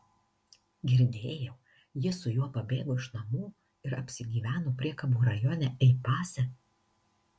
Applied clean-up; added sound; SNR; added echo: none; none; none; none.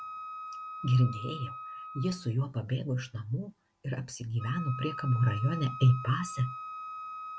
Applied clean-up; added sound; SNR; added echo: none; Wind instrument, woodwind instrument; 11 dB; none.